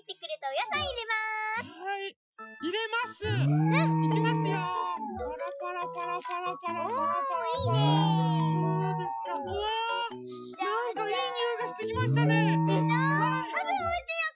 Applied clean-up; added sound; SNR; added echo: classical method Wiener filter.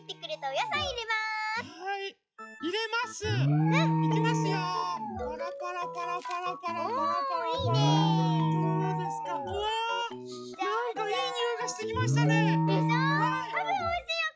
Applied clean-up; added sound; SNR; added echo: classical method log-MMSE.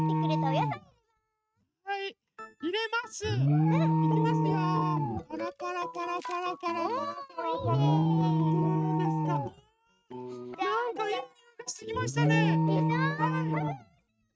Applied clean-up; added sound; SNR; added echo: neural mask model RNNoise.